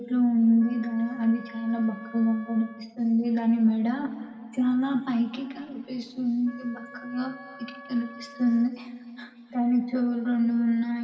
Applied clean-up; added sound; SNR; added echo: none; Wind instrument, woodwind instrument; 20 dB; reverberation time 2.6 s.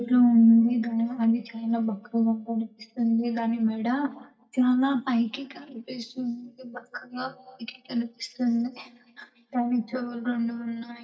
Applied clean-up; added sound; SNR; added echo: neural mask model DeepFilterNet 3.